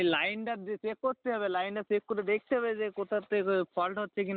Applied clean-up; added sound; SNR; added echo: none; none; none; none.